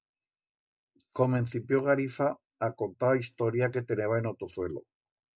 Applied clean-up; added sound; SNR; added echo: none; none; none; none.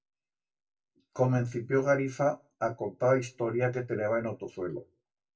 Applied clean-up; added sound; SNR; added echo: none; none; none; reverberation time 0.2 s.